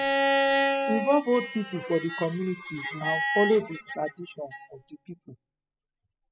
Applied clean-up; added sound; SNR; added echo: classical method spectral subtraction.